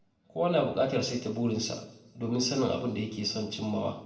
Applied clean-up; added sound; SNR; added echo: none; none; none; reverberation time 0.6 s.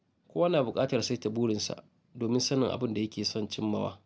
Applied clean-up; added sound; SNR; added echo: none; none; none; none.